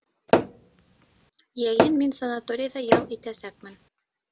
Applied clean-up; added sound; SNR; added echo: none; Tap / Hammer; -4 dB; none.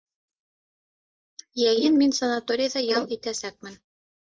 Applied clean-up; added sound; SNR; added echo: neural mask model Resemble Enhance denoiser.